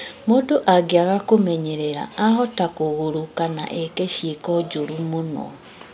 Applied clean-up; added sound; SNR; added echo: none; none; none; none.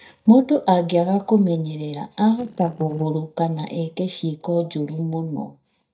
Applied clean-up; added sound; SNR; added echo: neural mask model DeepFilterNet 3.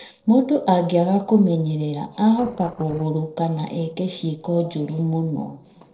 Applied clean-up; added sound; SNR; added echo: neural separator model SepFormer DNS4.